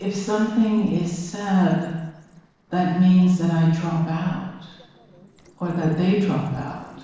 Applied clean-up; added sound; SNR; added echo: neural separator model SepFormer DNS4.